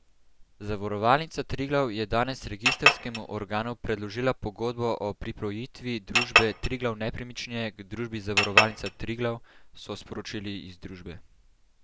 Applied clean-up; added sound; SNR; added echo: none; Chink, clink; -5 dB; none.